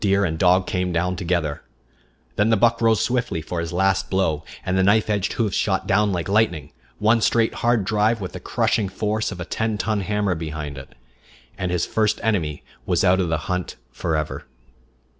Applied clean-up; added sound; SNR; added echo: none; none; none; none.